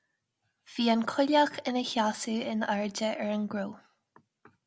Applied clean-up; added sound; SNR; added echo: none; none; none; none.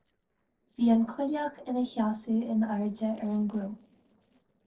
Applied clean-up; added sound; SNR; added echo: neural separator model SepFormer DNS4.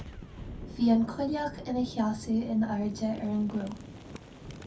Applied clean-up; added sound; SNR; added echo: none; Boom; 13 dB; reverberation time 0.3 s.